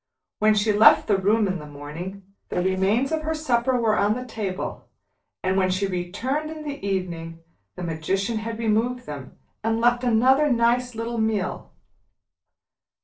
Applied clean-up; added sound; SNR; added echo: neural separator model SepFormer DNS4.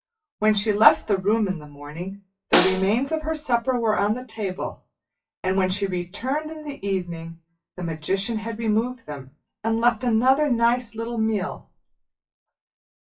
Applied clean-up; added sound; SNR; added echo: classical method WPE with log-MMSE.